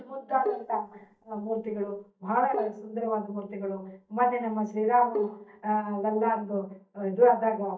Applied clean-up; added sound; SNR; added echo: neural mask model DeepFilterNet 3.